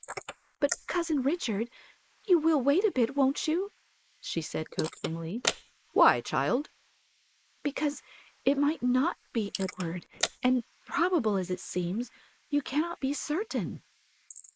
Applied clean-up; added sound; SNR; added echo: neural mask model Resemble Enhance denoiser.